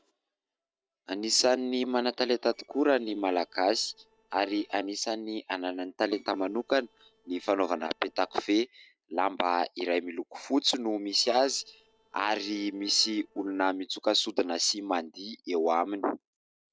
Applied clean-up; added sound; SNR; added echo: neural separator model SepFormer DNS4.